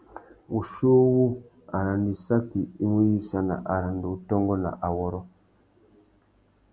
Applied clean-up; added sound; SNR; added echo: none; none; none; none.